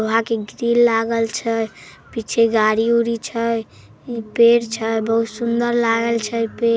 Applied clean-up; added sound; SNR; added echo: none; none; none; none.